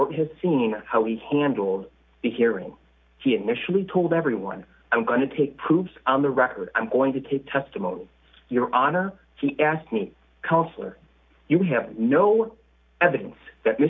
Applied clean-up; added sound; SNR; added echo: none; none; none; none.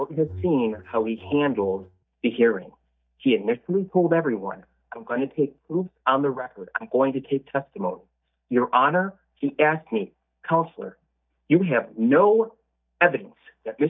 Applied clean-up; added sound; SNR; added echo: neural mask model DeepFilterNet 3.